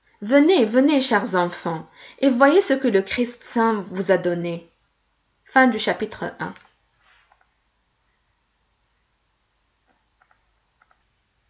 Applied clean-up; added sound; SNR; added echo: none; none; none; none.